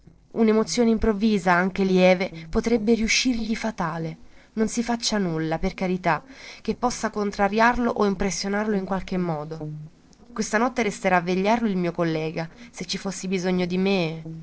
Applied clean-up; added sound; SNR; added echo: neural separator model SepFormer DNS4.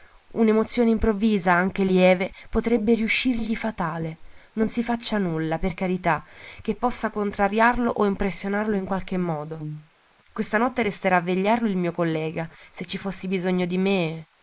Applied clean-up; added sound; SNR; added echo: neural mask model Resemble Enhance denoiser.